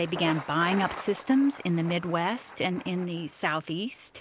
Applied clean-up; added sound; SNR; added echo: none; Thunder; 14 dB; none.